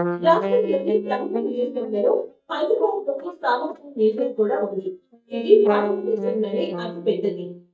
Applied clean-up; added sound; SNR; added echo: neural mask model DeepFilterNet 3.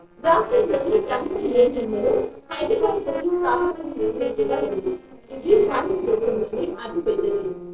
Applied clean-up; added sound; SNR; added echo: neural separator model SepFormer DNS4.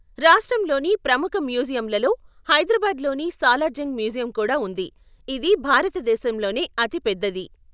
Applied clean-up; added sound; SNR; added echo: none; none; none; none.